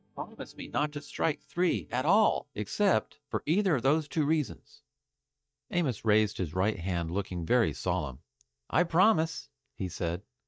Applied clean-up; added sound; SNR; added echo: neural mask model DeepFilterNet 3.